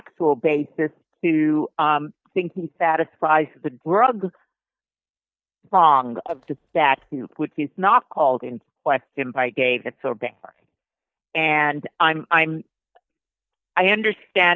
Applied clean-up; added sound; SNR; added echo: neural mask model DeepFilterNet 3.